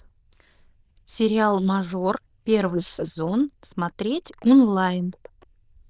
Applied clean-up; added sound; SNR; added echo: neural diffusion model UNIVERSE++.